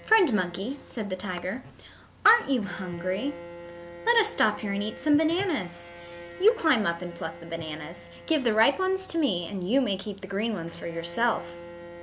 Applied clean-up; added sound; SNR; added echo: none; Bowed string instrument; 17 dB; none.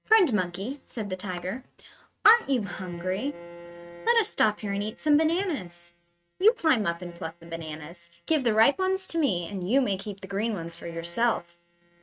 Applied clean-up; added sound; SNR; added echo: neural mask model RNNoise.